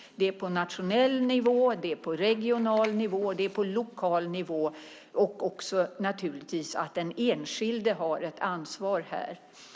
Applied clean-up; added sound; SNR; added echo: none; none; none; none.